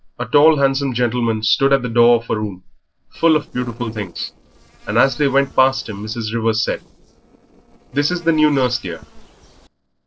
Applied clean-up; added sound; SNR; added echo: neural separator model SepFormer DNS4.